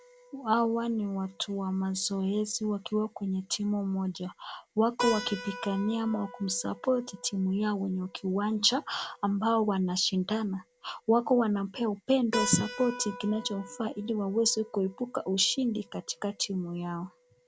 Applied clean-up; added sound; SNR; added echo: none; Keyboard (musical); 15 dB; none.